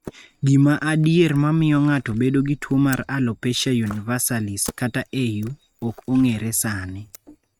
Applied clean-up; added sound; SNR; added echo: neural mask model RNNoise.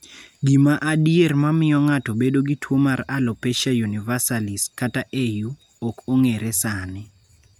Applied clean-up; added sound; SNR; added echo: none; none; none; none.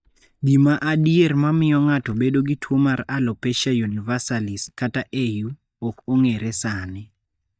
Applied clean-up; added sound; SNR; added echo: neural mask model DeepFilterNet 3.